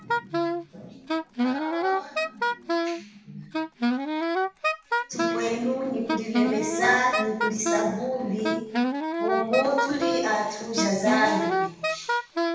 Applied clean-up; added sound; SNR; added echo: none; Wind instrument, woodwind instrument; -1 dB; reverberation time 0.8 s.